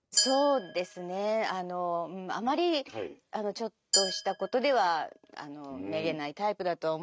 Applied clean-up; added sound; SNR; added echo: neural mask model RNNoise.